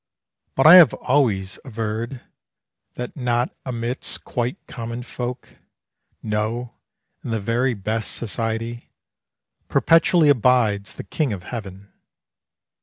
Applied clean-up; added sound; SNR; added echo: none; none; none; none.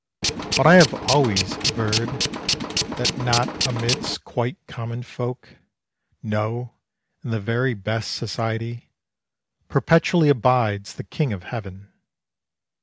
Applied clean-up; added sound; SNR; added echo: none; Tools; 2 dB; none.